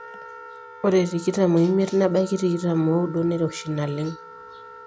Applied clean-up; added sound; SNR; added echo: none; Wind instrument, woodwind instrument; 19 dB; none.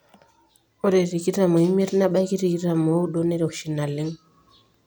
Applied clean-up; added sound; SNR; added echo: none; none; none; none.